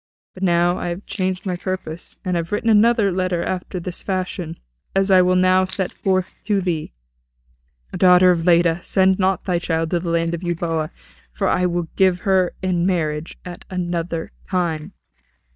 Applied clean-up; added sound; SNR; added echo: neural mask model DeepFilterNet 3.